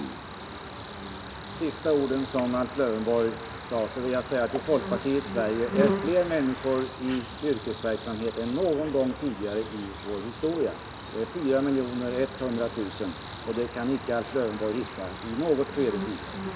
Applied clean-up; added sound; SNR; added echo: none; Cricket; 5 dB; none.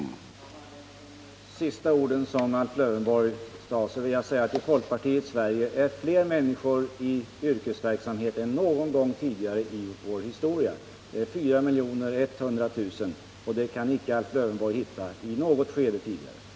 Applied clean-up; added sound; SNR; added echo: none; none; none; none.